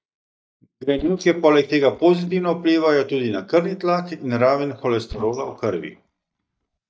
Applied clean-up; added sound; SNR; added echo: neural mask model DeepFilterNet 3.